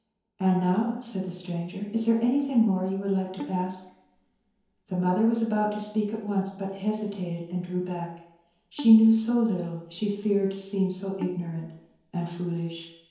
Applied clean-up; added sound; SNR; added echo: none; Bowed string instrument; 18 dB; reverberation time 0.9 s.